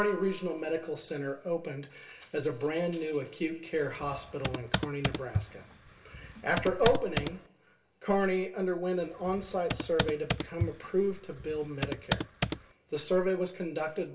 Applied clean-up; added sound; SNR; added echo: none; Computer keyboard; 0 dB; reverberation time 0.2 s.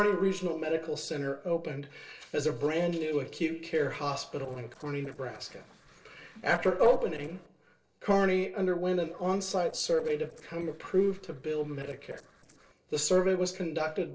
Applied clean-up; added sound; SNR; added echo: neural separator model SepFormer DNS4.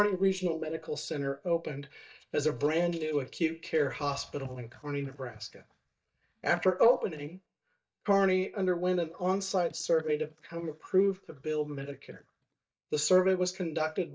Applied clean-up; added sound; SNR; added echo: neural mask model DeepFilterNet 3.